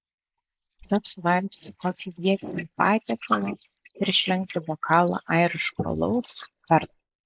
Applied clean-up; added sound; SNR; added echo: neural mask model Resemble Enhance denoiser.